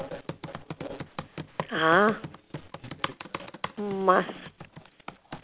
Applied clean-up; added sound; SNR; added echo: none; Computer keyboard; 10 dB; none.